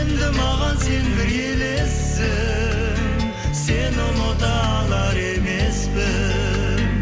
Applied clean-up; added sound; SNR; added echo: none; none; none; none.